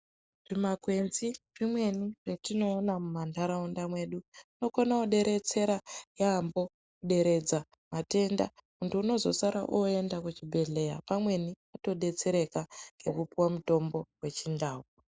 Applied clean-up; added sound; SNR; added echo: neural mask model Resemble Enhance denoiser.